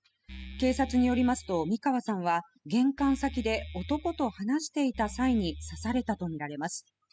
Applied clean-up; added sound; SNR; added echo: classical method spectral subtraction.